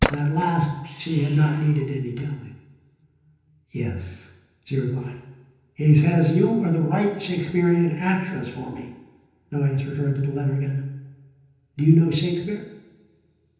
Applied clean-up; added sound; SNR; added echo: none; Tools; 6 dB; reverberation time 0.9 s.